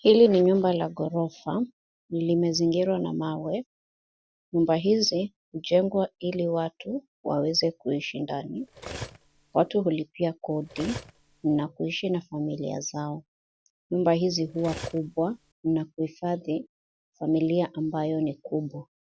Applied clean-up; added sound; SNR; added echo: none; Cutlery, silverware; 15 dB; none.